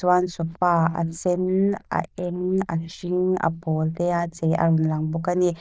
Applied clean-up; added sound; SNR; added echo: neural diffusion model UNIVERSE++.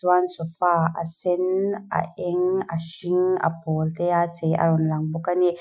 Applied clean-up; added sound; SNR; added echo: classical method Wiener filter.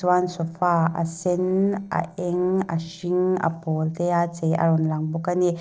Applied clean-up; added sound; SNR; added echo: neural separator model SepFormer DNS4.